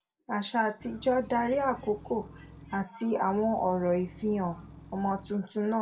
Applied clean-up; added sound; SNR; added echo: none; Engine / Truck / Car; 19 dB; reverberation time 0.4 s.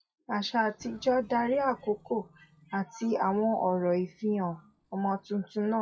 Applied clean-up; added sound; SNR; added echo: classical method WPE with log-MMSE.